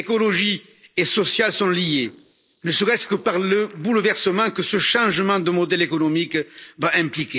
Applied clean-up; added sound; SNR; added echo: neural mask model Resemble Enhance denoiser.